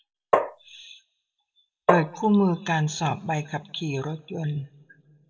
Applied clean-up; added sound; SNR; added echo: none; Tap; -3 dB; reverberation time 0.8 s.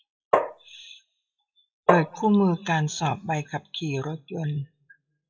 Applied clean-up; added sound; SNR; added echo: classical method WPE with log-MMSE.